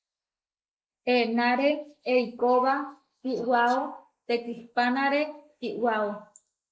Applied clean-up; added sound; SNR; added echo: neural mask model Resemble Enhance denoiser.